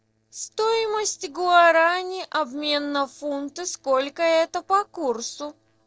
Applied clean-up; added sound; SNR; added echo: neural separator model SepFormer DNS4.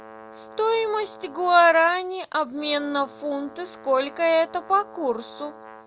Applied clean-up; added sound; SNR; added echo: none; Brass instrument; 20 dB; none.